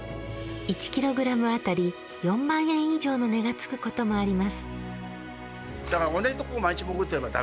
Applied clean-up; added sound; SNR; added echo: none; none; none; none.